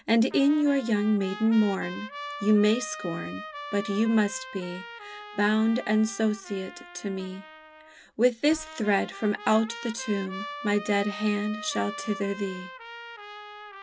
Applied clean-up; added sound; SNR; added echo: none; Trumpet; 14 dB; none.